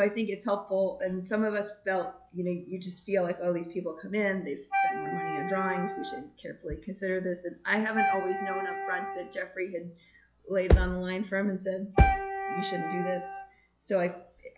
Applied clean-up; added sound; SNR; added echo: classical method log-MMSE.